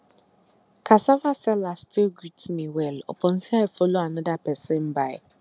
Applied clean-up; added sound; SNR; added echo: none; none; none; none.